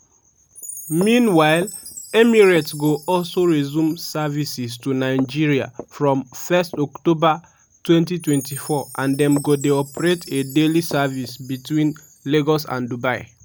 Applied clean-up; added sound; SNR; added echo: none; Walk, footsteps + Chime; 19 dB; none.